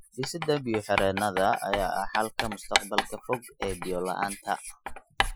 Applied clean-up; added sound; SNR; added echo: classical method Wiener filter.